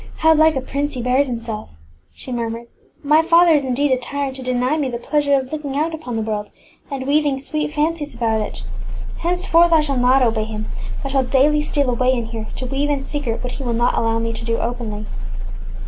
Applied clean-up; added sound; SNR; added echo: none; none; none; none.